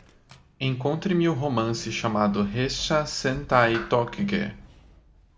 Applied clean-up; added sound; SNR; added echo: none; Sliding door; 18 dB; none.